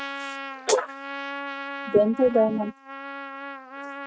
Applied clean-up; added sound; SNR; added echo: neural mask model RNNoise.